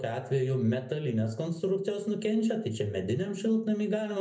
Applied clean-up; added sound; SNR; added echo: none; none; none; reverberation time 0.3 s.